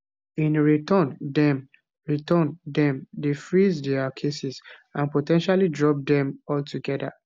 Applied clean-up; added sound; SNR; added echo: none; none; none; none.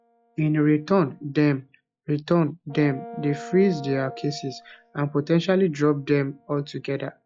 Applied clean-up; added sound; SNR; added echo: classical method log-MMSE.